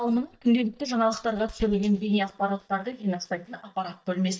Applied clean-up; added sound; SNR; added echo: neural mask model DeepFilterNet 3.